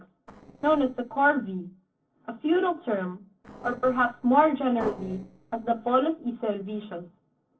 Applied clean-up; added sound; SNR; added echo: neural separator model SepFormer DNS4.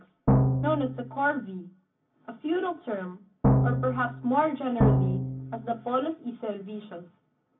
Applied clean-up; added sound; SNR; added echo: none; Drum; -5 dB; reverberation time 0.4 s.